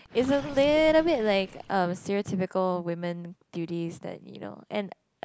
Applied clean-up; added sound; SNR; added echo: none; Gurgling; 19 dB; none.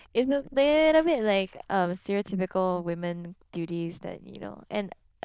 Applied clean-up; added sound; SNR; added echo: neural diffusion model UNIVERSE++.